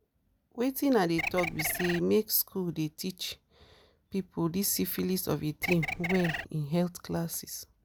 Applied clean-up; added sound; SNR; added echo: none; Bird; 3 dB; none.